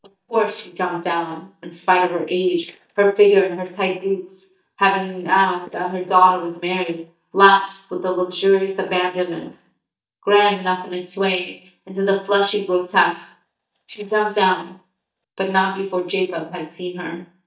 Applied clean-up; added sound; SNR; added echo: neural mask model DeepFilterNet 3.